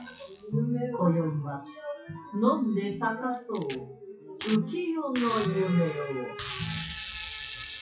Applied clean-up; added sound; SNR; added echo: classical method WPE with log-MMSE.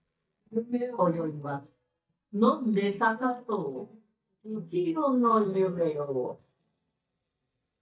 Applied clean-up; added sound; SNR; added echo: neural mask model DeepFilterNet 3.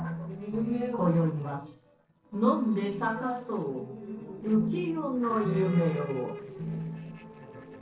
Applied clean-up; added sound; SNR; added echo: neural separator model SepFormer DNS4.